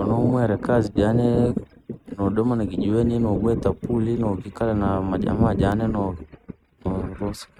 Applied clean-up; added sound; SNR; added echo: neural mask model RNNoise.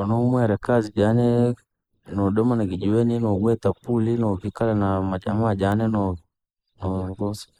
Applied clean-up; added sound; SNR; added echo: neural mask model Resemble Enhance denoiser.